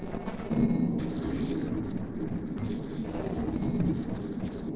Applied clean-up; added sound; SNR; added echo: neural separator model SepFormer DNS4.